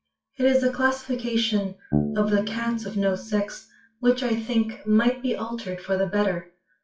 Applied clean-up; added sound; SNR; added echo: classical method WPE with log-MMSE.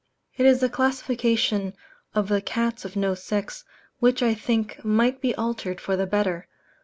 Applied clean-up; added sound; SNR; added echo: none; none; none; none.